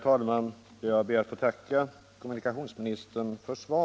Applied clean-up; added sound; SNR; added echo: none; none; none; none.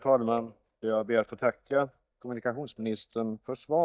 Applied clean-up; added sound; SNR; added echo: neural mask model DeepFilterNet 3.